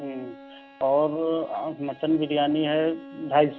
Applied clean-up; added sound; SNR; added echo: none; Bowed string instrument; 20 dB; none.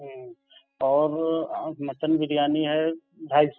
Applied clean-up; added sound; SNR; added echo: classical method spectral subtraction.